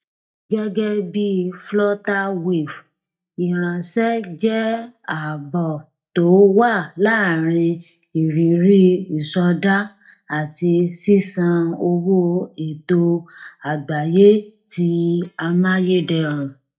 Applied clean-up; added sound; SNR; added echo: neural mask model DeepFilterNet 3.